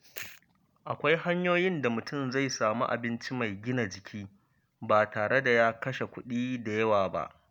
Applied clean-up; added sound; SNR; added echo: none; none; none; none.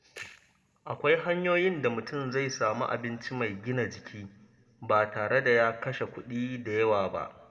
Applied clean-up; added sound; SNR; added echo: none; none; none; reverberation time 1.9 s.